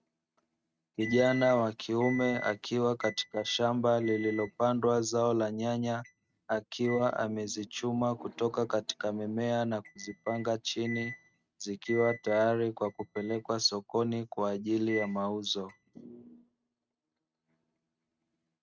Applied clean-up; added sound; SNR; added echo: neural mask model RNNoise.